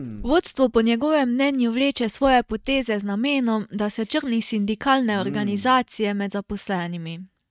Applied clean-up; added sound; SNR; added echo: neural mask model RNNoise.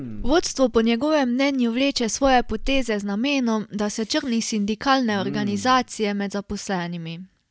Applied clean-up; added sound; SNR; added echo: none; Respiratory sounds; 11 dB; none.